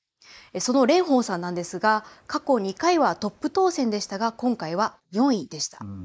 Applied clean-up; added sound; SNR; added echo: neural mask model Resemble Enhance denoiser.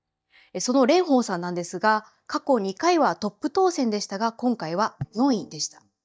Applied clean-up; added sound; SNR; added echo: neural mask model DeepFilterNet 3.